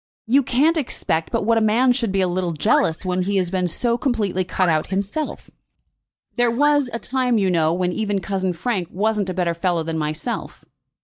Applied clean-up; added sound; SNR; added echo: neural mask model DeepFilterNet 3.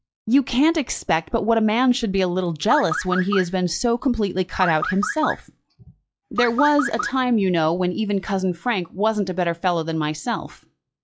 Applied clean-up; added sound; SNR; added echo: classical method log-MMSE.